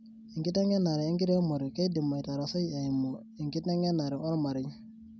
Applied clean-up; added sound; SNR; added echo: none; none; none; none.